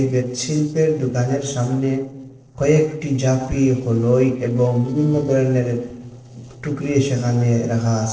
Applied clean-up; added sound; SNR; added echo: neural separator model SepFormer DNS4.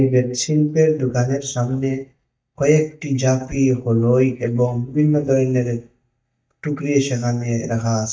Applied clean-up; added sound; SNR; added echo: neural mask model DeepFilterNet 3.